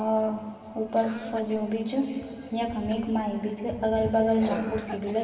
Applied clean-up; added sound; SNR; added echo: none; Cough; 16 dB; reverberation time 2.5 s.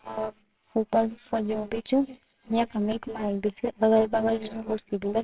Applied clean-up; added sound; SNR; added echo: neural separator model SepFormer WHAMR!.